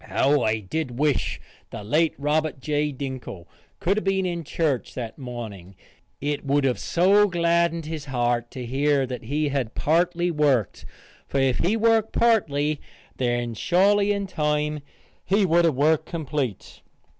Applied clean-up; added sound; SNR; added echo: none; none; none; none.